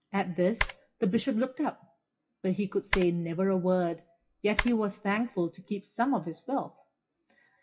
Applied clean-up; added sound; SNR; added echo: classical method WPE with log-MMSE.